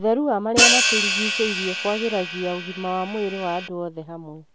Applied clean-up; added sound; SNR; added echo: none; Hi-hat; -3 dB; none.